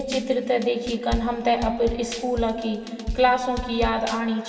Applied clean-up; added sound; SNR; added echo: none; Drum kit; 10 dB; reverberation time 2.7 s.